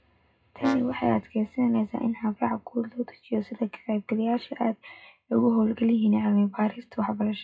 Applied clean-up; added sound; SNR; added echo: classical method WPE with log-MMSE.